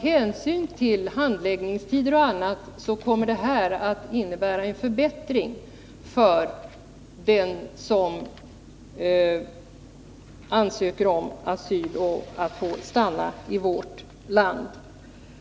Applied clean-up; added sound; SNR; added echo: none; none; none; none.